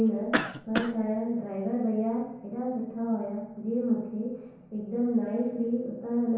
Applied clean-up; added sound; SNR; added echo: none; Cough; 3 dB; reverberation time 0.9 s.